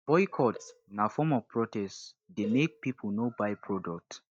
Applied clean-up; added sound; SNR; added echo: neural mask model DeepFilterNet 3.